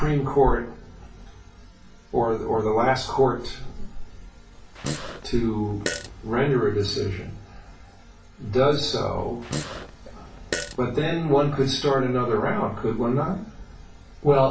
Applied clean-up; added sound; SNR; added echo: none; Fart; 10 dB; reverberation time 0.4 s.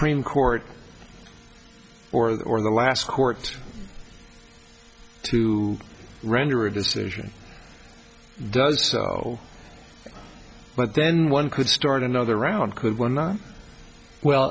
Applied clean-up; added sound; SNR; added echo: none; none; none; none.